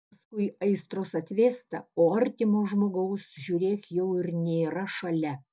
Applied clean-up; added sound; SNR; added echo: none; none; none; none.